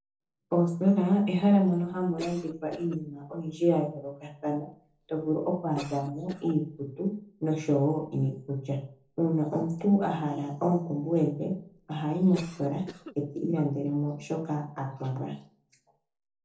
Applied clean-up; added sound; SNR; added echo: neural separator model SepFormer DNS4.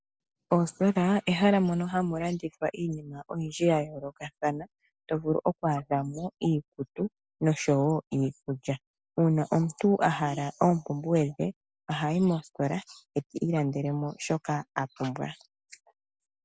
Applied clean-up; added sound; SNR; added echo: none; none; none; none.